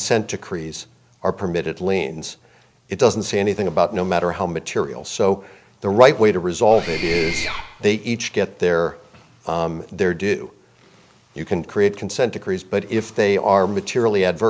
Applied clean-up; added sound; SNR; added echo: none; Mechanisms; 6 dB; none.